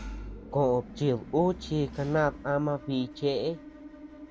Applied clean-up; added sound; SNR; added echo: none; Engine / Mechanisms; 14 dB; none.